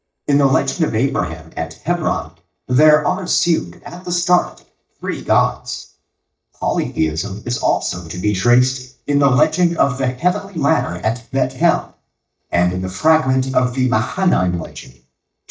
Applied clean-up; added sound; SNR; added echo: neural mask model DeepFilterNet 3.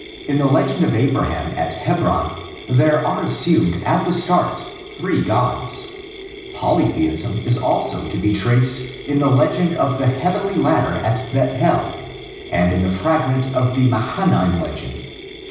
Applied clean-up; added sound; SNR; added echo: none; Mechanisms; 15 dB; reverberation time 0.9 s.